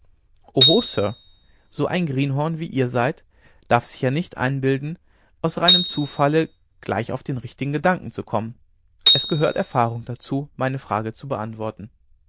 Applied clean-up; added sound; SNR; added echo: neural diffusion model UNIVERSE++.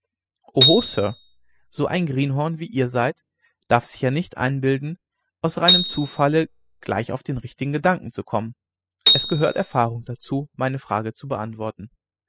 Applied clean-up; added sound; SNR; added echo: classical method spectral subtraction.